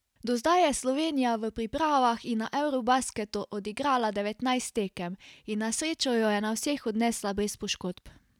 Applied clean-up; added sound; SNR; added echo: none; none; none; none.